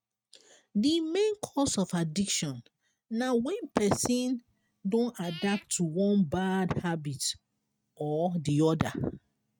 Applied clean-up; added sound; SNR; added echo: neural mask model RNNoise.